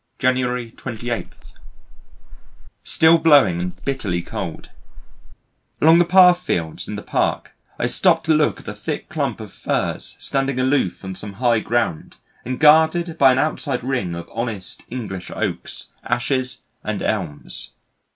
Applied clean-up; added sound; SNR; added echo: neural mask model Resemble Enhance denoiser.